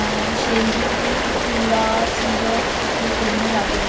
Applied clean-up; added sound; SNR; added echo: none; Rain; -4 dB; reverberation time 0.2 s.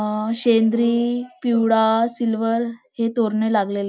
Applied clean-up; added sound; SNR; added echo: none; none; none; none.